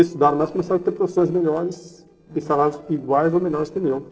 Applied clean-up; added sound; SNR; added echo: neural separator model SepFormer DNS4.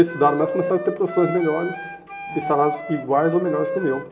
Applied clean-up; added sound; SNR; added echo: none; Wind instrument, woodwind instrument; 8 dB; reverberation time 1.4 s.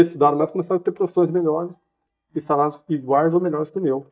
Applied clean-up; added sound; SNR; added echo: neural mask model DeepFilterNet 3.